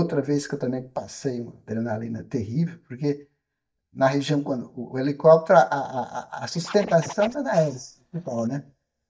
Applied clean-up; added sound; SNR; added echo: neural mask model DeepFilterNet 3.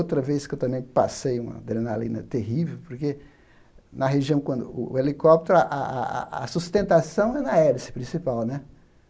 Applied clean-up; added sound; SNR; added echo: none; none; none; none.